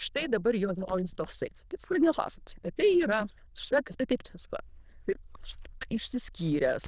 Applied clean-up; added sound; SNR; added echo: neural diffusion model UNIVERSE++.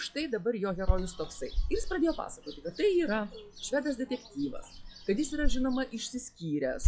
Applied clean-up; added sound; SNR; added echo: classical method log-MMSE.